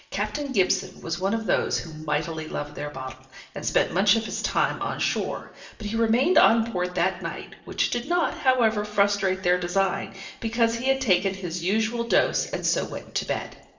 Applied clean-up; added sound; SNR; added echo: none; none; none; reverberation time 0.7 s.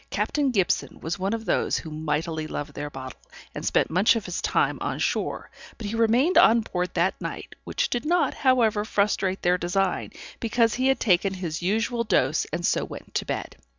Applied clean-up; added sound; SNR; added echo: none; none; none; none.